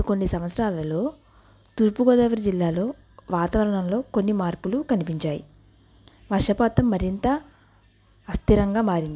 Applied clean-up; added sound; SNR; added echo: none; none; none; none.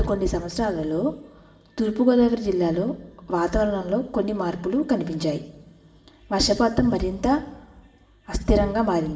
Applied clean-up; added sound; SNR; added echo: none; none; none; reverberation time 0.9 s.